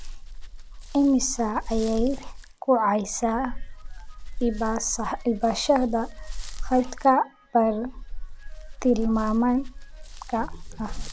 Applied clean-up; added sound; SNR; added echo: none; Dog; 8 dB; none.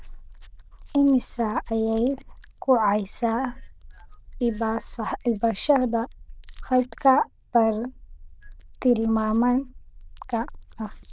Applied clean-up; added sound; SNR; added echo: neural diffusion model UNIVERSE++.